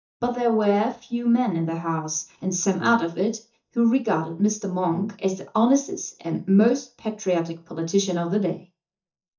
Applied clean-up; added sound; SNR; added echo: neural mask model DeepFilterNet 3.